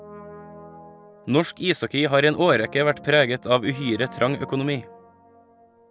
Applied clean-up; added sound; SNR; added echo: none; Brass instrument; 19 dB; none.